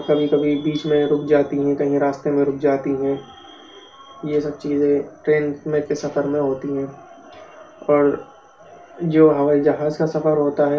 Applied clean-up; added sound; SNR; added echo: none; none; none; reverberation time 0.3 s.